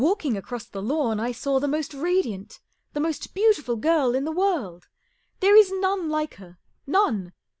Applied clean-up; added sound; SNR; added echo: none; none; none; none.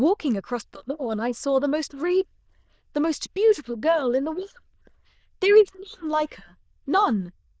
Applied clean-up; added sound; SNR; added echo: neural diffusion model UNIVERSE++.